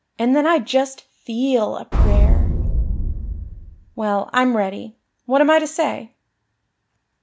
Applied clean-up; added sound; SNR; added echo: none; Boom; -4 dB; none.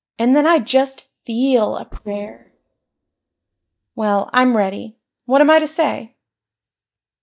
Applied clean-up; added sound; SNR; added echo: neural mask model DeepFilterNet 3.